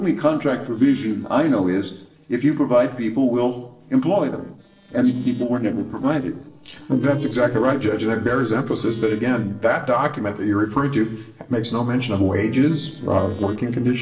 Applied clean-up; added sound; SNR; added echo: neural separator model SepFormer DNS4.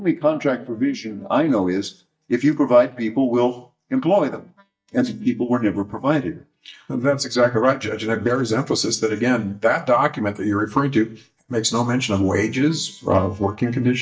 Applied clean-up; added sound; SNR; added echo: neural mask model DeepFilterNet 3.